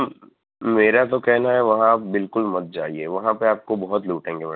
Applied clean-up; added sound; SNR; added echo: none; none; none; none.